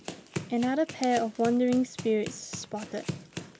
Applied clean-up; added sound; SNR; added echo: none; Run; 11 dB; none.